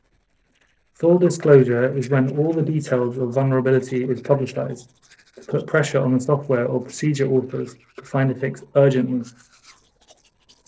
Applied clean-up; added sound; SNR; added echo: neural separator model SepFormer DNS4.